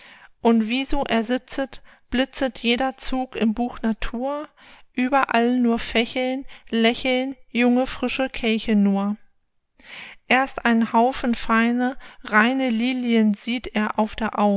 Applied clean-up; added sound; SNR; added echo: none; none; none; none.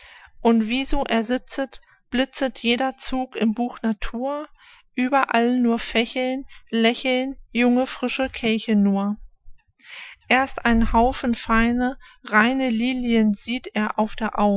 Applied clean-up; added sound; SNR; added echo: classical method Wiener filter.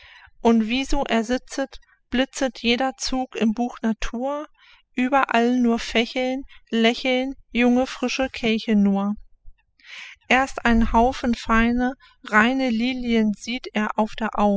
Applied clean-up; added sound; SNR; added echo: classical method spectral subtraction.